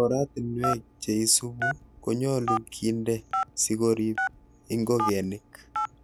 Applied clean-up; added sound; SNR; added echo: none; Telephone; 6 dB; none.